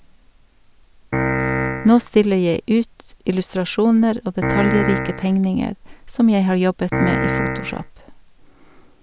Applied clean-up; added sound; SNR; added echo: none; Piano; 1 dB; none.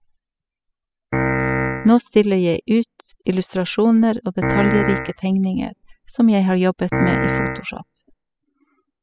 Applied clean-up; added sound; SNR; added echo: classical method spectral subtraction.